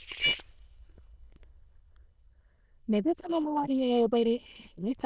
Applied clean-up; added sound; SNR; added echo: neural diffusion model UNIVERSE++.